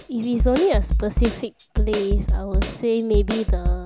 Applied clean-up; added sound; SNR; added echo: none; Snare drum; -1 dB; none.